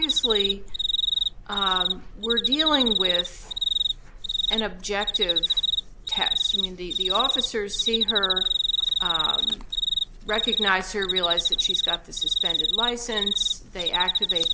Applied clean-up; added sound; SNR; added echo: none; Cricket; -5 dB; none.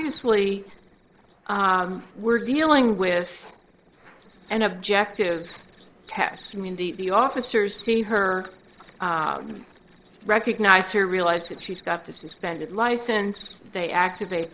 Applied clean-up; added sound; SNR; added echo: neural separator model SepFormer DNS4.